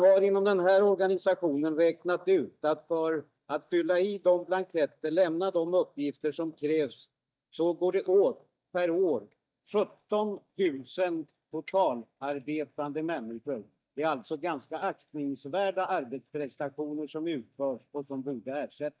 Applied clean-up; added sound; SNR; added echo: neural mask model DeepFilterNet 3.